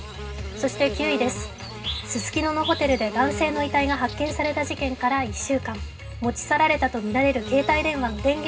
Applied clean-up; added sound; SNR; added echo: none; Buzz / Bird; 12 dB; reverberation time 0.2 s.